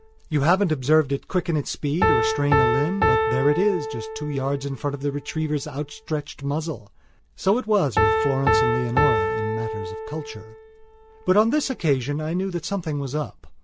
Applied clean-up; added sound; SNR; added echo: none; Piano; 3 dB; none.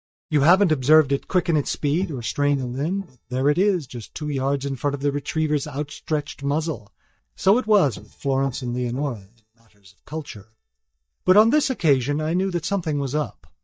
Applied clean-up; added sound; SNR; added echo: neural mask model DeepFilterNet 3.